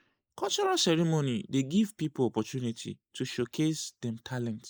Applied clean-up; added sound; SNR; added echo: neural mask model Resemble Enhance denoiser.